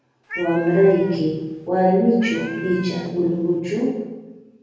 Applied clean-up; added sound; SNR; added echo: none; Cat; 15 dB; reverberation time 1.3 s.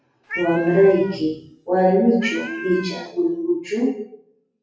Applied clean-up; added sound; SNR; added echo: classical method WPE with log-MMSE.